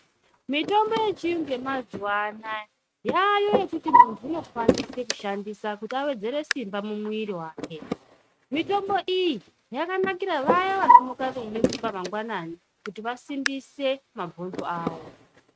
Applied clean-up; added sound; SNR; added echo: neural mask model RNNoise.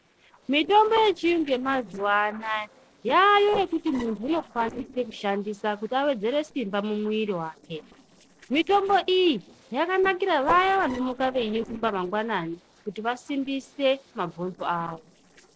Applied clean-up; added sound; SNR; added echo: neural separator model SepFormer DNS4.